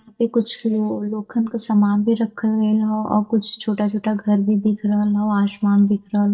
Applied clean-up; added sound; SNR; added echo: neural mask model DeepFilterNet 3.